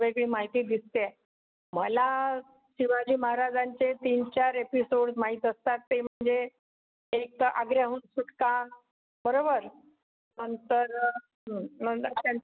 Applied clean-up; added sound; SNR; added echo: none; none; none; none.